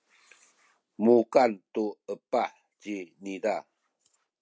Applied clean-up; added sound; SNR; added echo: none; none; none; none.